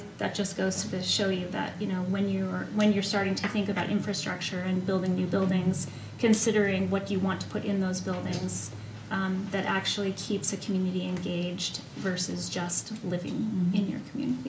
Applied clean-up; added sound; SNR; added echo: none; none; none; none.